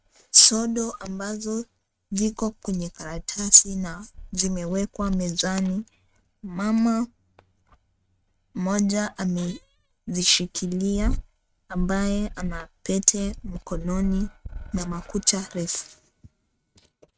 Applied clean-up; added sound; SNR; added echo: neural mask model RNNoise.